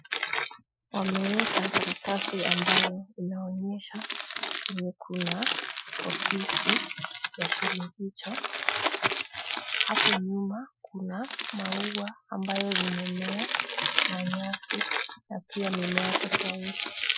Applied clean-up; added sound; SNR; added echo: classical method Wiener filter.